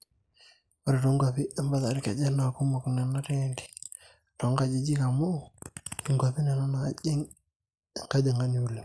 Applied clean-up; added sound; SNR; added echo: neural mask model Resemble Enhance denoiser.